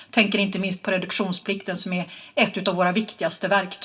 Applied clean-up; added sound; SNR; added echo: none; none; none; reverberation time 0.2 s.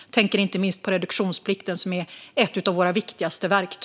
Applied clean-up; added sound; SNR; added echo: none; none; none; none.